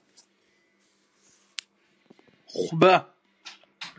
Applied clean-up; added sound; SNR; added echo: none; none; none; none.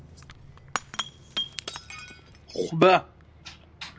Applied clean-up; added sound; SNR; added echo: none; Shatter / Crushing; 11 dB; none.